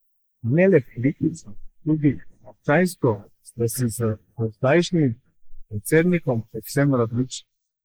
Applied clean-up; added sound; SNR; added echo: neural mask model Resemble Enhance denoiser.